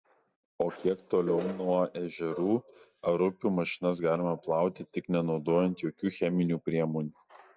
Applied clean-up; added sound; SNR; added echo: none; none; none; none.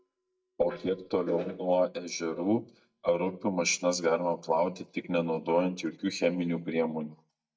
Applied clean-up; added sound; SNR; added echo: neural mask model DeepFilterNet 3.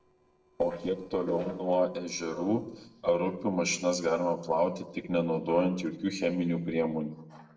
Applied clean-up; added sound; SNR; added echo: neural separator model SepFormer DNS4.